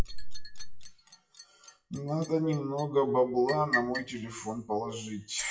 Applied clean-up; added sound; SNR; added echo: classical method WPE with log-MMSE.